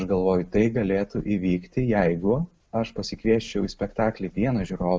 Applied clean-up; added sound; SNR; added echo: none; none; none; none.